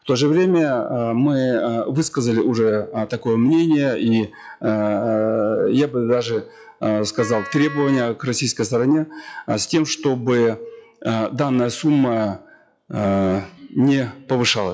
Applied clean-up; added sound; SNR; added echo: classical method log-MMSE.